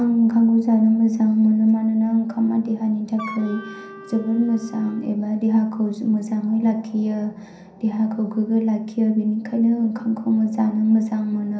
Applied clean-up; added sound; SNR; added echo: none; Wind instrument, woodwind instrument; 18 dB; reverberation time 0.6 s.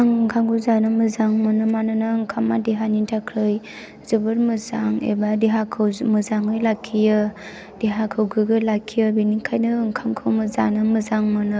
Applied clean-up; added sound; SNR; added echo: none; none; none; none.